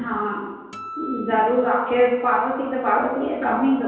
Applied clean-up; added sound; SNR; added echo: none; Acoustic guitar; 16 dB; reverberation time 1.2 s.